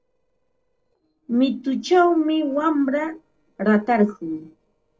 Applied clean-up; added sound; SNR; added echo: neural separator model SepFormer DNS4.